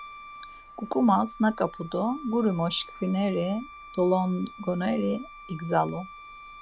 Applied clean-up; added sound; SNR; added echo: none; Wind instrument, woodwind instrument; 17 dB; none.